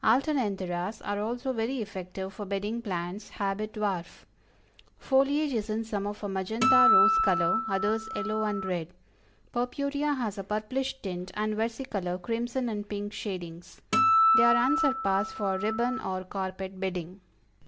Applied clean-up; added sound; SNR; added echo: none; Acoustic guitar; -4 dB; none.